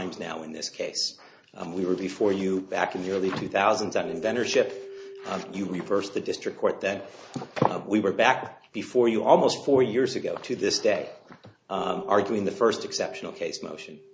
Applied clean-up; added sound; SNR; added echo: none; Keyboard (musical); 18 dB; none.